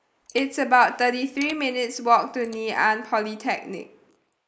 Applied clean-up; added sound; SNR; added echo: neural mask model Resemble Enhance denoiser.